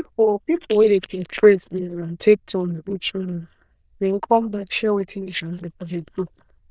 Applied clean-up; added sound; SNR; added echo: neural diffusion model UNIVERSE++.